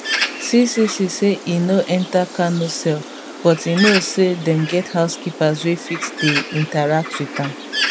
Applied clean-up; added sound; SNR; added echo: none; Bird; 8 dB; none.